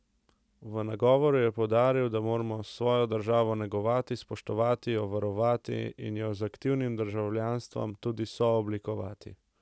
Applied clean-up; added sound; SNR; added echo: none; none; none; none.